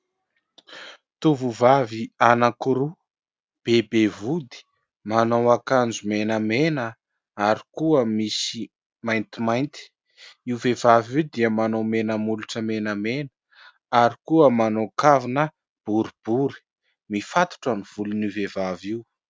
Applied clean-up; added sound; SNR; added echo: none; none; none; none.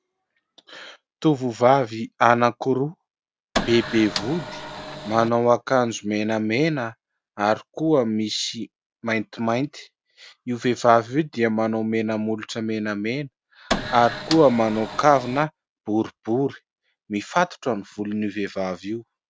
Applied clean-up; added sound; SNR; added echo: none; Printer; 7 dB; none.